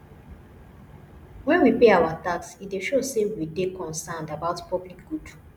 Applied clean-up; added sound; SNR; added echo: none; none; none; none.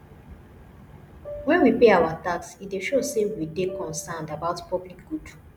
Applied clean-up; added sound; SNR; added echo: none; Piano; 14 dB; none.